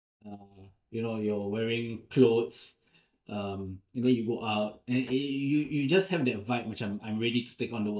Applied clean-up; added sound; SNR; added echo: neural mask model DeepFilterNet 3.